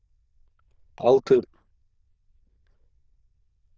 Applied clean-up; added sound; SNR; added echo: neural diffusion model UNIVERSE++.